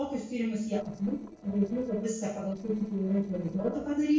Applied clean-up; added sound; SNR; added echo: neural separator model SepFormer DNS4.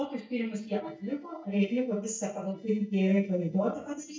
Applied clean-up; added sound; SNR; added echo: neural mask model DeepFilterNet 3.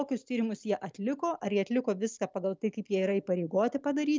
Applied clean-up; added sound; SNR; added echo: none; none; none; none.